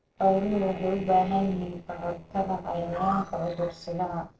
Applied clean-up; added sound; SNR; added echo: neural separator model SepFormer DNS4.